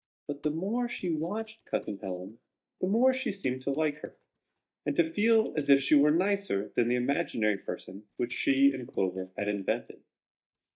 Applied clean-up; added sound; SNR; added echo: neural mask model DeepFilterNet 3.